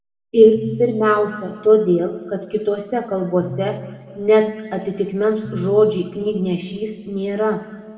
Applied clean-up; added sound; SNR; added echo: none; Piano; 17 dB; reverberation time 1.6 s.